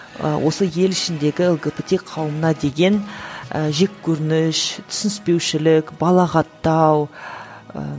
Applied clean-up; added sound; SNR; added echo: none; none; none; none.